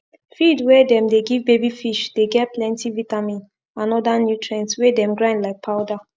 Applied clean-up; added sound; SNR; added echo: none; none; none; none.